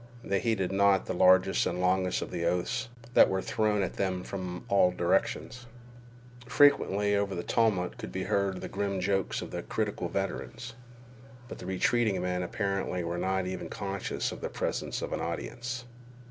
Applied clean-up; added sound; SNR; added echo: none; none; none; none.